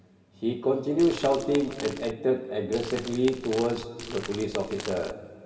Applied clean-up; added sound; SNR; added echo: none; Crumpling, crinkling / Crackle; 13 dB; reverberation time 2.1 s.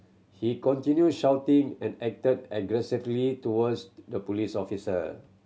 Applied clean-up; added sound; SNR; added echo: none; none; none; none.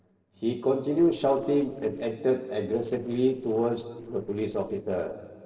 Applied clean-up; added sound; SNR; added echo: neural separator model SepFormer DNS4.